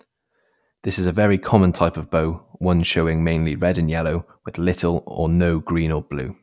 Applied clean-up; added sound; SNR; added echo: none; none; none; none.